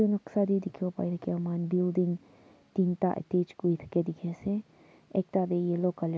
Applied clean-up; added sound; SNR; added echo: none; none; none; none.